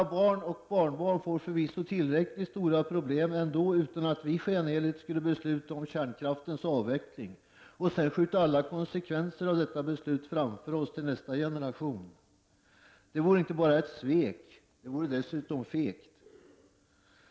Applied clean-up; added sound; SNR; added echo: none; none; none; none.